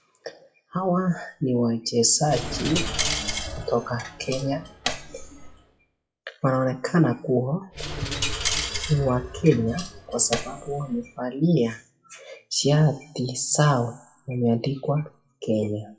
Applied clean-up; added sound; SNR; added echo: classical method WPE with log-MMSE.